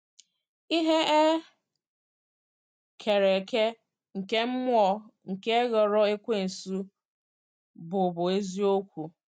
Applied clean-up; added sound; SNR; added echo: none; none; none; none.